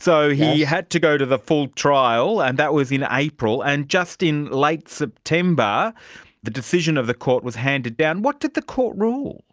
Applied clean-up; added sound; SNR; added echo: none; none; none; none.